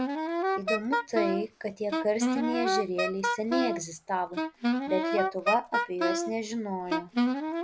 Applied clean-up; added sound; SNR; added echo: none; Wind instrument, woodwind instrument; -2 dB; none.